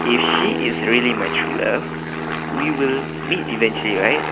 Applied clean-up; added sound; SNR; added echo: none; Aircraft; 3 dB; none.